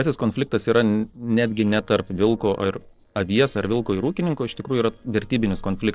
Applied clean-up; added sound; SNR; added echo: neural separator model SepFormer DNS4.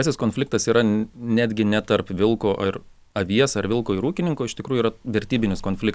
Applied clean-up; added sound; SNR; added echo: none; none; none; none.